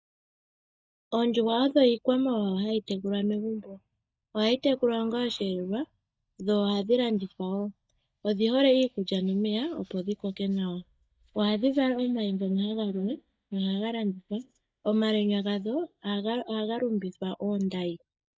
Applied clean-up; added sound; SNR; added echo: neural mask model DeepFilterNet 3.